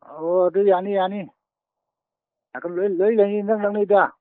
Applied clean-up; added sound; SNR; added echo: neural mask model Resemble Enhance denoiser.